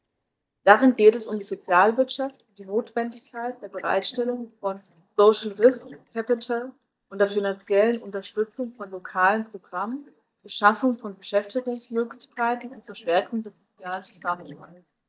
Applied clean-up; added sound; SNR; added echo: neural mask model DeepFilterNet 3.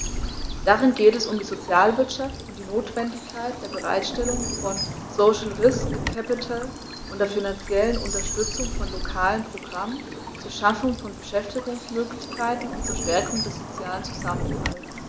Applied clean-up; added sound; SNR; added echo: none; Stream / Bird vocalization, bird call, bird song; 6 dB; none.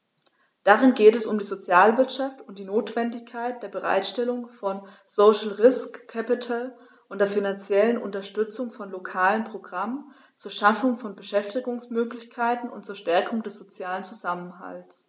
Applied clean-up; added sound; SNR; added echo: none; none; none; none.